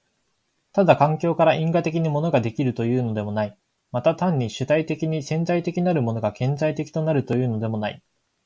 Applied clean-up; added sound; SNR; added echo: none; none; none; none.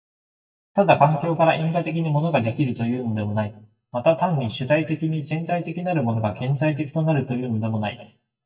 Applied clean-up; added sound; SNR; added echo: neural mask model DeepFilterNet 3.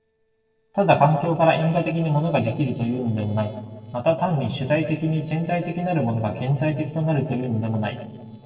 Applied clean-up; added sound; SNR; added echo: neural separator model SepFormer DNS4.